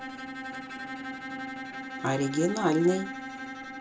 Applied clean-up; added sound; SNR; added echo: none; Bowed string instrument; 7 dB; reverberation time 0.2 s.